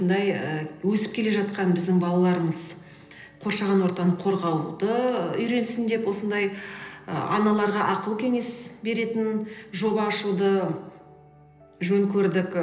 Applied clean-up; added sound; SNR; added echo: none; none; none; reverberation time 0.8 s.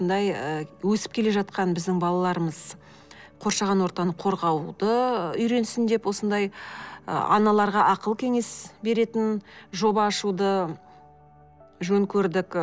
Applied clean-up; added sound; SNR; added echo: none; none; none; none.